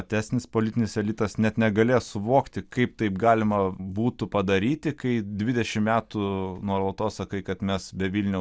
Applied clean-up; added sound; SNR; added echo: none; none; none; none.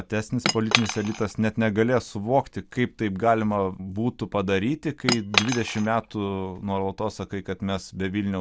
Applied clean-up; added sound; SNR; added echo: none; Cutlery, silverware / Chink, clink; 5 dB; none.